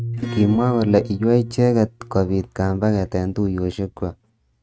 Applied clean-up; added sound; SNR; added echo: neural mask model RNNoise.